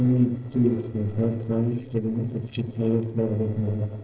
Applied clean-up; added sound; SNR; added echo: neural separator model SepFormer DNS4.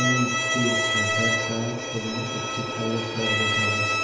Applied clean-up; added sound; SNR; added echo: none; Bowed string instrument; -3 dB; reverberation time 0.9 s.